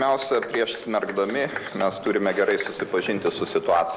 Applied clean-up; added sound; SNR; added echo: none; Clapping; 14 dB; none.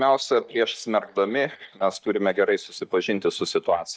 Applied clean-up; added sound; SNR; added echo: neural mask model DeepFilterNet 3.